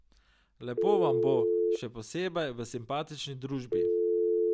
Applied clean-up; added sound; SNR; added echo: none; Telephone; -4 dB; none.